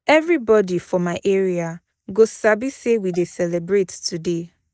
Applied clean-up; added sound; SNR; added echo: neural mask model DeepFilterNet 3.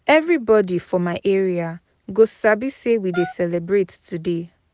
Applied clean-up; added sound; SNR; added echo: none; Wind instrument, woodwind instrument; 15 dB; none.